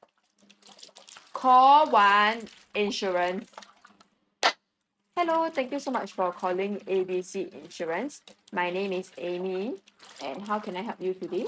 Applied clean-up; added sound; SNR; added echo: neural mask model RNNoise.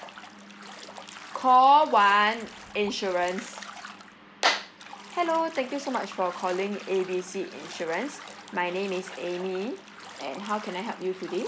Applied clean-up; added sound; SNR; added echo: none; Bathtub (filling or washing); 17 dB; none.